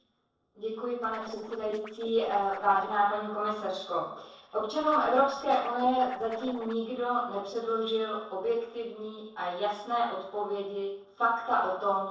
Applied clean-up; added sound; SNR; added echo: neural separator model SepFormer DNS4.